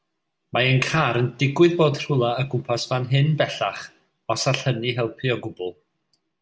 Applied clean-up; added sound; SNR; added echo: none; none; none; none.